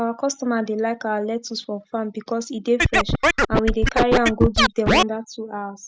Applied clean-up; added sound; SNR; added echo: none; Scratching (performance technique); -5 dB; none.